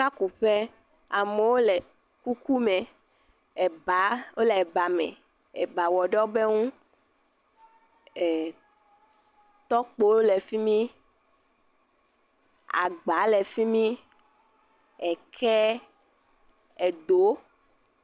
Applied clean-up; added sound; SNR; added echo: none; none; none; none.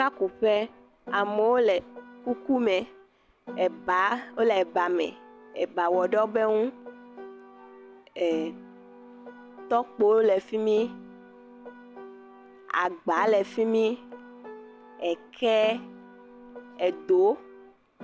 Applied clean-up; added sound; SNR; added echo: none; Piano; 18 dB; none.